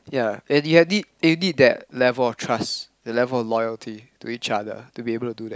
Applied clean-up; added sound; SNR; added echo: none; none; none; none.